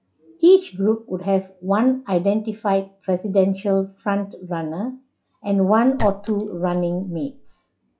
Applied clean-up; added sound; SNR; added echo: classical method log-MMSE.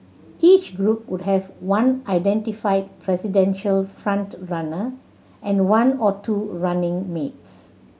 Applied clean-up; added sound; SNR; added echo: none; none; none; none.